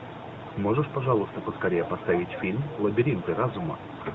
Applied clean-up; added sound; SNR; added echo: none; none; none; none.